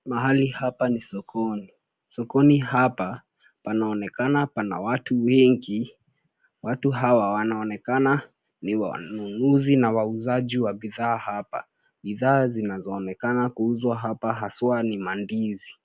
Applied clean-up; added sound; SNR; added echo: none; none; none; none.